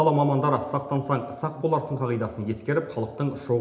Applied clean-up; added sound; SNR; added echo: none; none; none; reverberation time 0.8 s.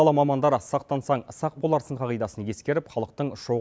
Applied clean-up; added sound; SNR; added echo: none; none; none; none.